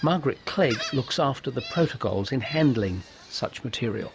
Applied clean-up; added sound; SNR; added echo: none; Gull, seagull; 15 dB; none.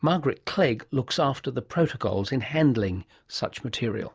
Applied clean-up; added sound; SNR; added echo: none; none; none; none.